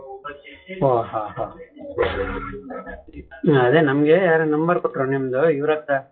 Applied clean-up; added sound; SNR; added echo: classical method WPE with log-MMSE.